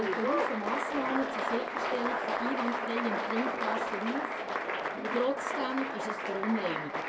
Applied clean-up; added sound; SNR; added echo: none; Applause; -2 dB; reverberation time 0.2 s.